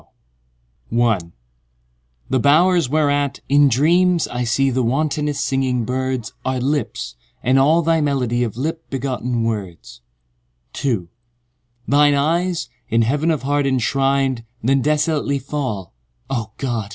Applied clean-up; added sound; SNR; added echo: none; none; none; none.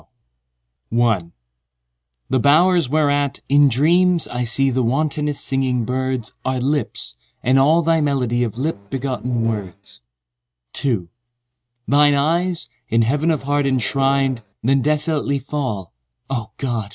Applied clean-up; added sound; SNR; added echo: neural mask model RNNoise.